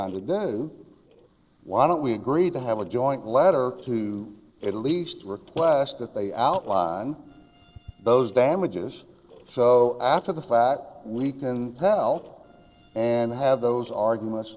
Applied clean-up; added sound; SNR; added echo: neural separator model SepFormer DNS4.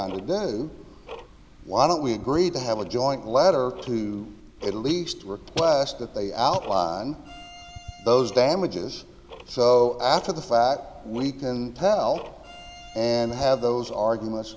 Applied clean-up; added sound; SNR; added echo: none; Tick-tock + Bowed string instrument; 20 dB; none.